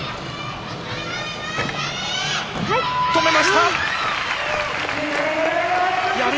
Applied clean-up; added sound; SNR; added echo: none; Purr; 19 dB; none.